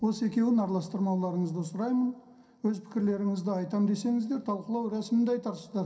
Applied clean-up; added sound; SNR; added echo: none; none; none; reverberation time 0.3 s.